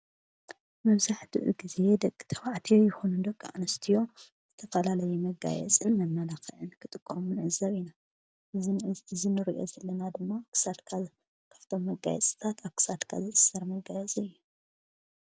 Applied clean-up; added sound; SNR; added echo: none; none; none; none.